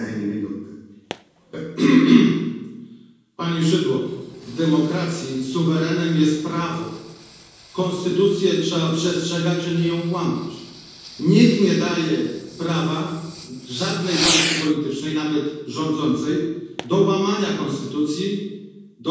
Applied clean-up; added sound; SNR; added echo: none; Fireworks; 13 dB; reverberation time 1.2 s.